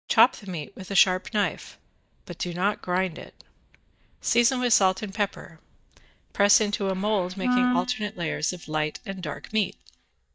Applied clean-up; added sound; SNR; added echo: neural mask model DeepFilterNet 3.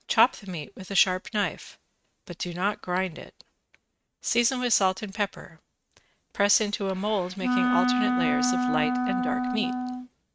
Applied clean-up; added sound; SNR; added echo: neural mask model RNNoise.